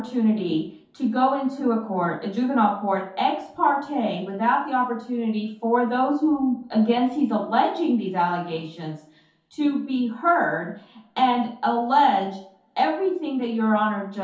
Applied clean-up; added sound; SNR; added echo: none; none; none; reverberation time 0.5 s.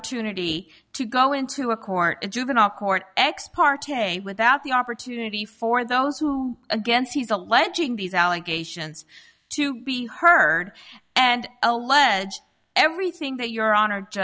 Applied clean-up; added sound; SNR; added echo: none; none; none; none.